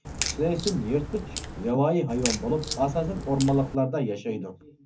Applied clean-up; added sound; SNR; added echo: none; Crack; 7 dB; reverberation time 0.3 s.